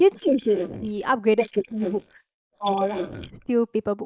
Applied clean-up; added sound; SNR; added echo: neural mask model Resemble Enhance denoiser.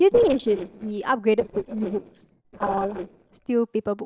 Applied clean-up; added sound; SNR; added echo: neural separator model SepFormer DNS4.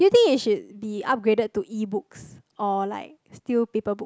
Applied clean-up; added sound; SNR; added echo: none; none; none; none.